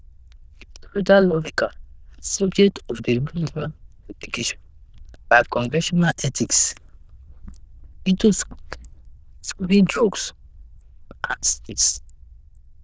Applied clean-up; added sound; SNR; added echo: neural diffusion model UNIVERSE++.